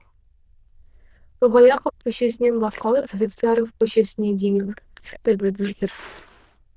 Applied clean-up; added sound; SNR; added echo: neural diffusion model UNIVERSE++.